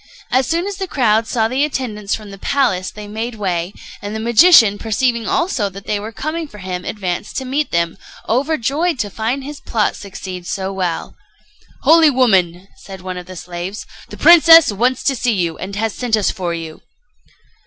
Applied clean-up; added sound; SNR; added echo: none; none; none; none.